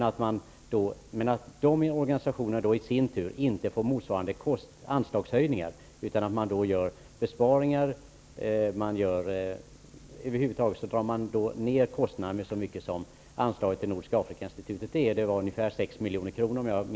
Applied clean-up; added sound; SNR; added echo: none; none; none; none.